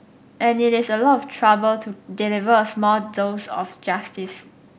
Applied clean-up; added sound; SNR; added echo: none; none; none; none.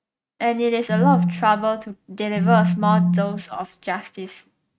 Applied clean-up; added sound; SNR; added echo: neural mask model RNNoise.